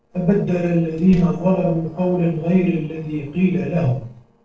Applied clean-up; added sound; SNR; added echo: neural separator model SepFormer DNS4.